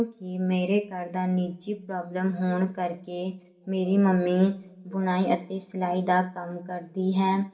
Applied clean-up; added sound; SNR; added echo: none; none; none; reverberation time 0.5 s.